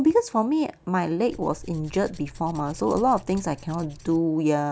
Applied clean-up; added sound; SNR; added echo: none; Tools; 18 dB; none.